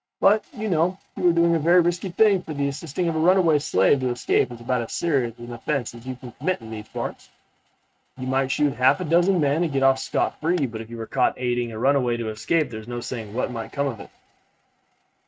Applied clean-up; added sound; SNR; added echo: neural mask model RNNoise.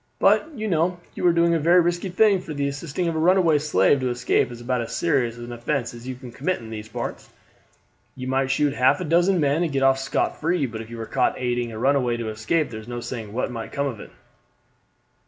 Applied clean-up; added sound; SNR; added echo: none; none; none; none.